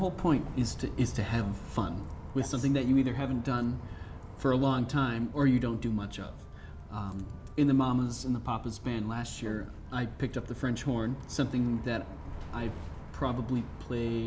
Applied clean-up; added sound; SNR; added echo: none; Bus; 14 dB; none.